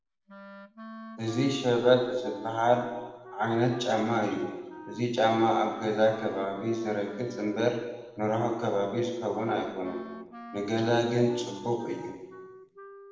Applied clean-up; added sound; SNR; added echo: none; Wind instrument, woodwind instrument; 17 dB; reverberation time 1.1 s.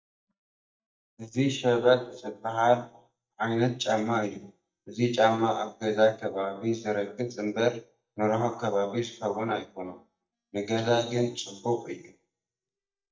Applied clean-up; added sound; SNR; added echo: neural mask model DeepFilterNet 3.